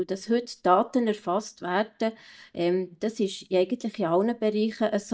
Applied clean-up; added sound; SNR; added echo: neural mask model DeepFilterNet 3.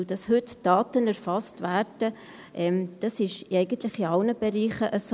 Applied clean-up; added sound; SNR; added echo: none; none; none; none.